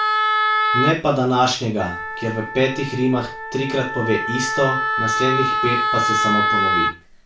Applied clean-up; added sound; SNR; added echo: none; Wind instrument, woodwind instrument; -1 dB; reverberation time 0.3 s.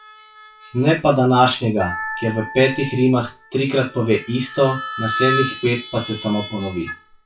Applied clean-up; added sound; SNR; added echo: classical method WPE with log-MMSE.